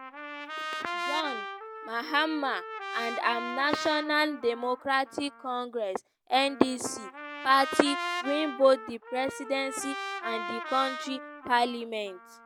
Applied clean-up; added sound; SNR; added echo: none; Trumpet; 8 dB; none.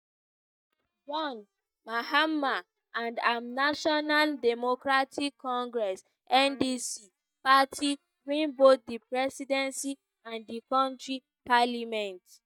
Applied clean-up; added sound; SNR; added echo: neural mask model DeepFilterNet 3.